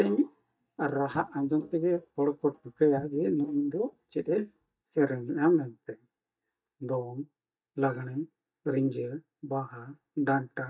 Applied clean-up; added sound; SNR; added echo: neural mask model DeepFilterNet 3.